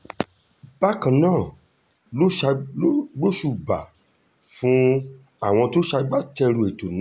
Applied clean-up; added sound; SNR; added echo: none; none; none; none.